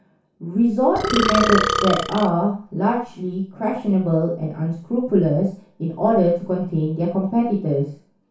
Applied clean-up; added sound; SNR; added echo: none; Burping, eructation; 1 dB; reverberation time 0.3 s.